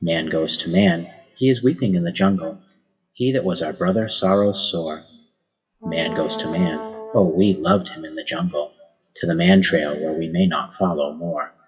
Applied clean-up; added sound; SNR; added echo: classical method WPE with log-MMSE.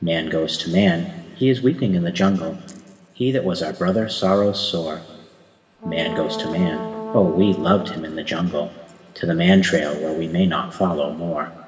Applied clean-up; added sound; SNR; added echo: none; Brass instrument; 9 dB; reverberation time 1.8 s.